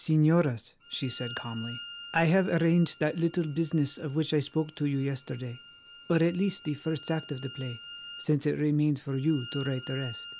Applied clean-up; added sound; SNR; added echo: none; Bowed string instrument; 18 dB; none.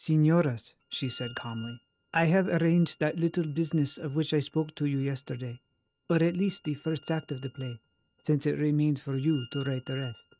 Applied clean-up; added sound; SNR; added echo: neural mask model RNNoise.